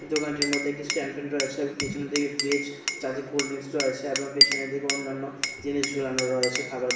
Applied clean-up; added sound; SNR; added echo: none; Glass; 1 dB; reverberation time 0.7 s.